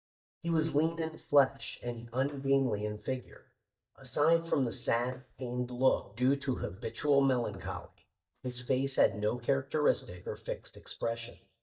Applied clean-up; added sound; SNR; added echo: neural mask model DeepFilterNet 3.